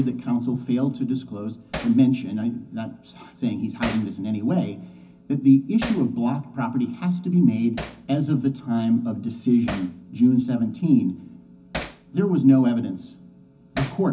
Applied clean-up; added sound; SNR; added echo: none; Hammer; 17 dB; reverberation time 0.3 s.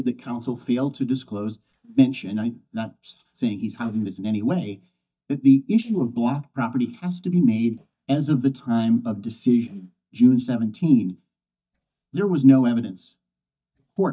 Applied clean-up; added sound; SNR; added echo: neural mask model DeepFilterNet 3.